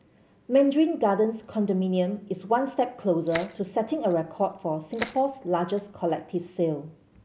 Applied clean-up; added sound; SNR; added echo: none; Crushing; 17 dB; none.